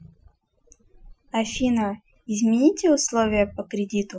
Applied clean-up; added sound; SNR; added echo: classical method Wiener filter.